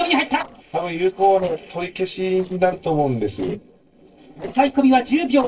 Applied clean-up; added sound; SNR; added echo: neural separator model SepFormer DNS4.